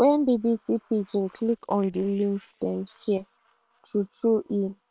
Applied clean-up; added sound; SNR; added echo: neural separator model SepFormer WHAM!.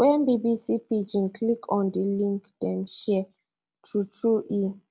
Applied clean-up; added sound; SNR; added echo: none; none; none; none.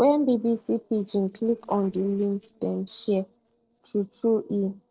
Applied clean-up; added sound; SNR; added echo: neural separator model SepFormer DNS4.